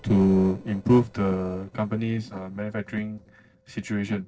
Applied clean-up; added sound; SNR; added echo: neural separator model SepFormer DNS4.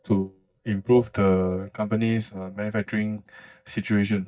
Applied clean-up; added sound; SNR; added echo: neural mask model DeepFilterNet 3.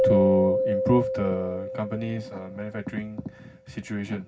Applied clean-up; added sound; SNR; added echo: none; Keyboard (musical); 0 dB; reverberation time 0.4 s.